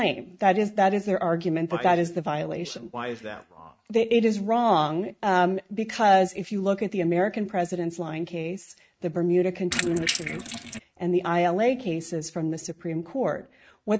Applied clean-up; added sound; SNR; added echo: neural mask model RNNoise.